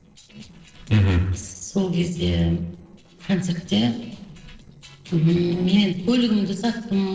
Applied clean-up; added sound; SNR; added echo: neural separator model SepFormer DNS4.